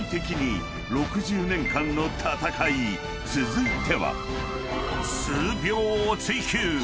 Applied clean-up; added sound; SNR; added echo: none; Alarm; 16 dB; none.